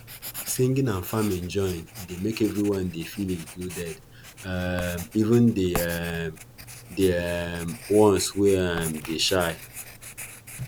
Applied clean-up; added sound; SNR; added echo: none; Writing; 14 dB; none.